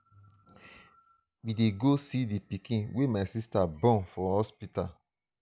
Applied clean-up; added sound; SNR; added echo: none; none; none; none.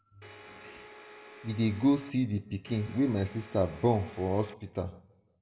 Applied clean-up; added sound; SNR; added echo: none; Domestic sounds, home sounds; 19 dB; reverberation time 0.6 s.